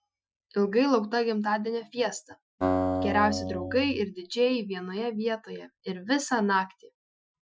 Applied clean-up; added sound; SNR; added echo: classical method Wiener filter.